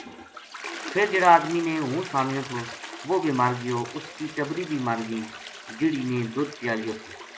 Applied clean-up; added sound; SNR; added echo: none; Toilet flush; 13 dB; none.